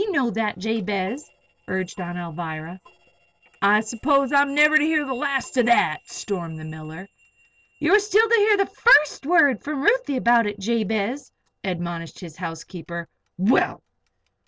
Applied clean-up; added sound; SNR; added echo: neural separator model SepFormer DNS4.